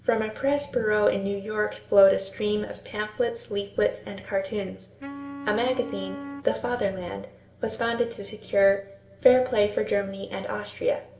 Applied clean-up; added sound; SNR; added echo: none; Wind instrument, woodwind instrument; 13 dB; reverberation time 1.3 s.